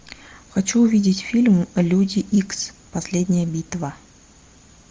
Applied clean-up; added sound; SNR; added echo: none; none; none; none.